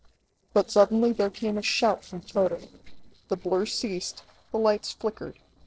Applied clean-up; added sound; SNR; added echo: neural separator model SepFormer DNS4.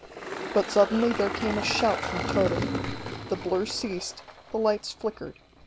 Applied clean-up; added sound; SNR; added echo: none; Engine; 5 dB; none.